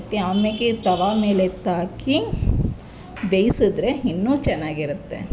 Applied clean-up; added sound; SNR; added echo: none; none; none; none.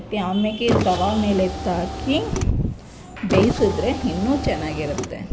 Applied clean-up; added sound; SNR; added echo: none; Car; 4 dB; none.